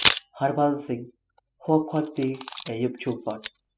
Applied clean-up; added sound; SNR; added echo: classical method spectral subtraction.